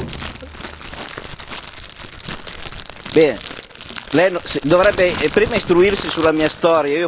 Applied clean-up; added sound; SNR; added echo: none; Crackle; 13 dB; none.